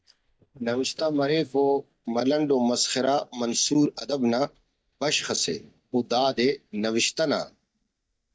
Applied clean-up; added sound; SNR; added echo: neural mask model DeepFilterNet 3.